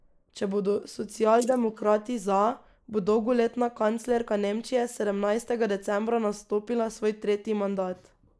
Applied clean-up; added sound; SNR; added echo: neural mask model Resemble Enhance denoiser.